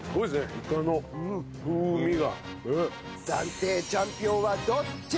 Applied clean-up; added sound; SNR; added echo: none; Keyboard (musical); 16 dB; none.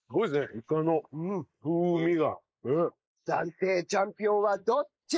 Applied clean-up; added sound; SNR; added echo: neural mask model Resemble Enhance denoiser.